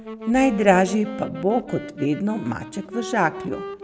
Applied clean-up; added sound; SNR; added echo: none; Wind instrument, woodwind instrument; 12 dB; none.